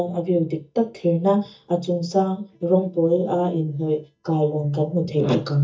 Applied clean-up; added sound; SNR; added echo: neural mask model DeepFilterNet 3.